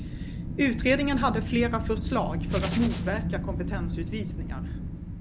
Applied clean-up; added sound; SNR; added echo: none; Wind + Hands; 2 dB; none.